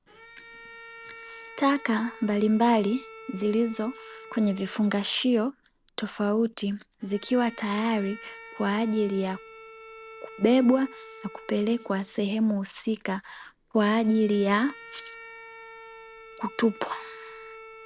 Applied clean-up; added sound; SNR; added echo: none; Bowed string instrument; 19 dB; none.